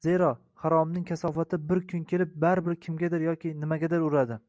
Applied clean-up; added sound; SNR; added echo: none; none; none; none.